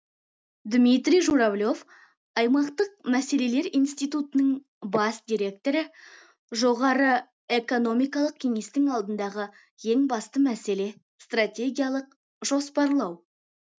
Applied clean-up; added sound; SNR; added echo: none; none; none; none.